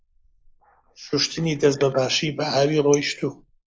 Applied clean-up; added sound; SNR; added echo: neural mask model Resemble Enhance denoiser.